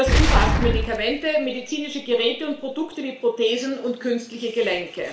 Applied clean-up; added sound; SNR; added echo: none; Boom; -1 dB; reverberation time 0.5 s.